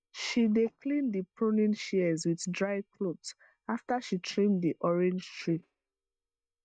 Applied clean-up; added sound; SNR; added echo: neural mask model DeepFilterNet 3.